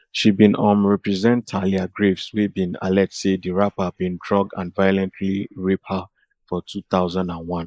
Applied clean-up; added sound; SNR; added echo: neural mask model Resemble Enhance denoiser.